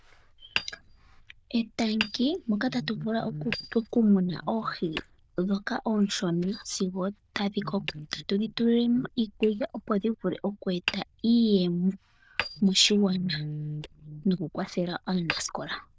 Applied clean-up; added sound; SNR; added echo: neural diffusion model UNIVERSE++.